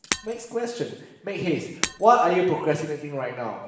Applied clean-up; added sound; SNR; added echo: none; Shatter; 11 dB; reverberation time 0.9 s.